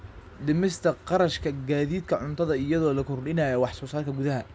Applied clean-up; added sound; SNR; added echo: none; none; none; none.